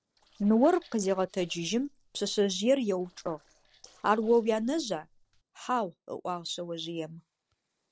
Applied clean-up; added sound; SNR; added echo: neural separator model SepFormer DNS4.